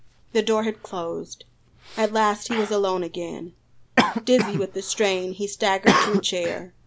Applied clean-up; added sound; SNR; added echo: none; Cough; 3 dB; none.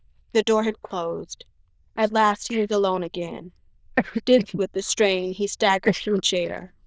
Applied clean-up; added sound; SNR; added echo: neural diffusion model UNIVERSE++.